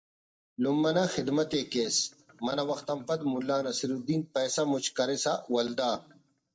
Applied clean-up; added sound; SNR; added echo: neural mask model DeepFilterNet 3.